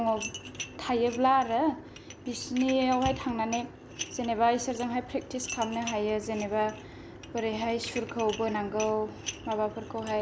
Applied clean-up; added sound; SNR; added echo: none; Dishes, pots, and pans; 15 dB; none.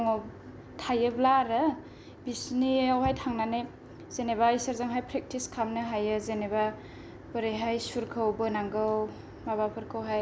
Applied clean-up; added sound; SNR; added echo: none; none; none; none.